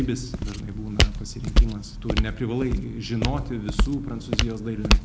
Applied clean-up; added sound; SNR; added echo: none; Walk, footsteps; -5 dB; none.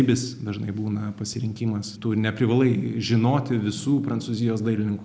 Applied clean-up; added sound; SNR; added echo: none; none; none; none.